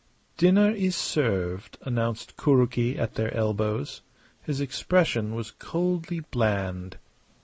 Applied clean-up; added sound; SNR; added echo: none; none; none; none.